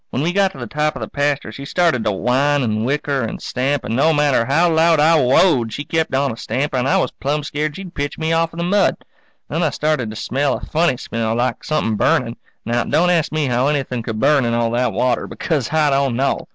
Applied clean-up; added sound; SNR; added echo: none; none; none; none.